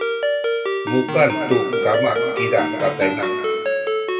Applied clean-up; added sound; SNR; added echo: none; Ringtone; 0 dB; reverberation time 2.2 s.